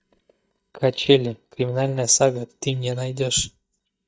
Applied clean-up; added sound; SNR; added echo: neural mask model DeepFilterNet 3.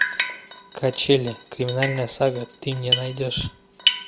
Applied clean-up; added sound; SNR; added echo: none; Drip; 4 dB; none.